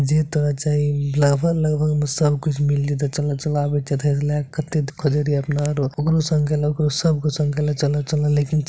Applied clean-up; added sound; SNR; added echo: none; none; none; none.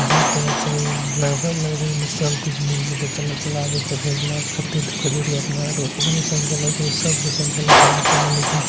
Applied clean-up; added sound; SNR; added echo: none; Chirp, tweet + Clapping; -2 dB; none.